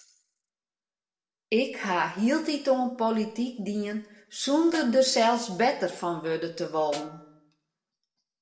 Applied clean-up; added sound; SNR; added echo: neural separator model SepFormer DNS4.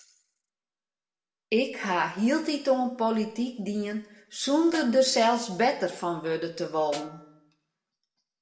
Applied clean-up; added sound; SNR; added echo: none; Snare drum; 16 dB; reverberation time 0.7 s.